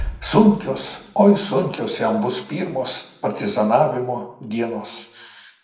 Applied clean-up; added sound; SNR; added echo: none; Bass drum; 18 dB; reverberation time 0.6 s.